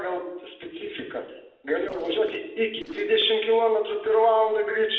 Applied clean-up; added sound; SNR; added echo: neural separator model SepFormer DNS4.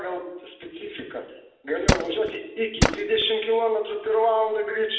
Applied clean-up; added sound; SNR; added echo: none; Tools; -2 dB; reverberation time 0.8 s.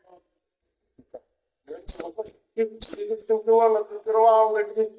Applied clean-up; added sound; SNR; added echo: neural mask model DeepFilterNet 3.